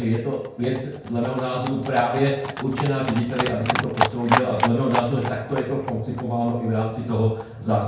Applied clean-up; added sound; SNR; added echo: none; Livestock, farm animals, working animals; 6 dB; reverberation time 0.5 s.